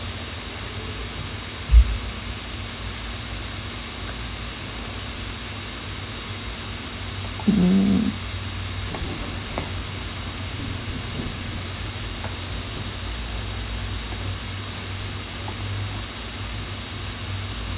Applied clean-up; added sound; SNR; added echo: none; Thunder; 17 dB; none.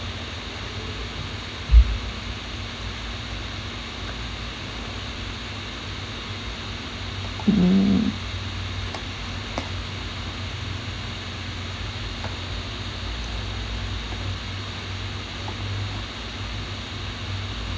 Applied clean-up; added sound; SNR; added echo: none; none; none; none.